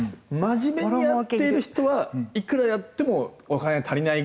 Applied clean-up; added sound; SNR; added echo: none; none; none; none.